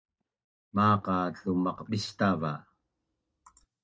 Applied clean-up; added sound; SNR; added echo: neural mask model DeepFilterNet 3.